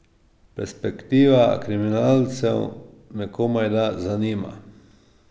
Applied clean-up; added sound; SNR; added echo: none; none; none; none.